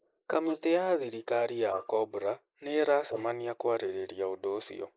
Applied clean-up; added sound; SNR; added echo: neural mask model Resemble Enhance denoiser.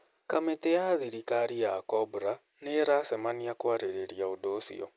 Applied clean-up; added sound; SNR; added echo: none; none; none; none.